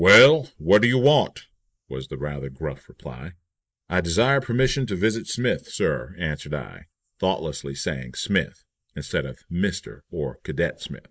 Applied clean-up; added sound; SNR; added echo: neural mask model Resemble Enhance denoiser.